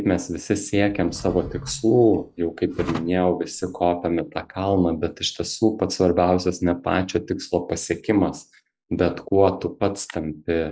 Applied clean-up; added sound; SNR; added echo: classical method log-MMSE.